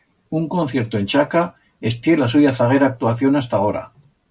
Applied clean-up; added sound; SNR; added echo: none; none; none; none.